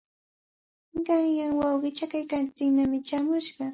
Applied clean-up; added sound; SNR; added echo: none; none; none; none.